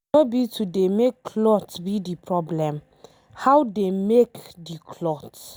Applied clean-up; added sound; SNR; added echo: none; none; none; none.